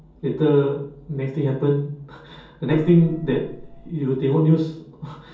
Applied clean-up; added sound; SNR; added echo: none; Gong; 14 dB; reverberation time 0.6 s.